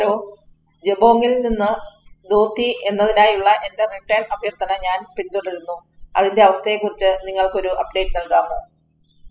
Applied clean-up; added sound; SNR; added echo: classical method spectral subtraction.